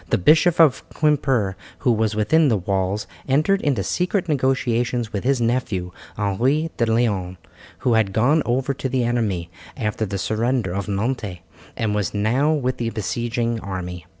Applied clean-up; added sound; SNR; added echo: none; none; none; none.